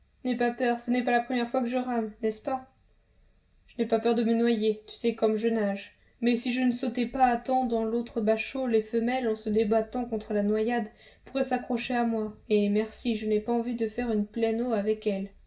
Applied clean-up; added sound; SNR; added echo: none; none; none; reverberation time 0.1 s.